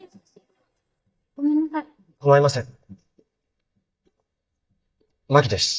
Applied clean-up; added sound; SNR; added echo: neural mask model DeepFilterNet 3.